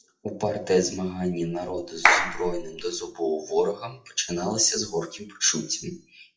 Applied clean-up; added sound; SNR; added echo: classical method WPE with log-MMSE.